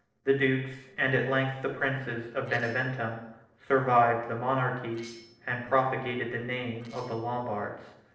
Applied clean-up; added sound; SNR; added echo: neural separator model SepFormer DNS4.